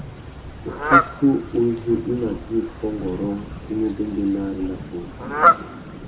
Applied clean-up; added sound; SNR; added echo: none; Fowl; 0 dB; reverberation time 0.2 s.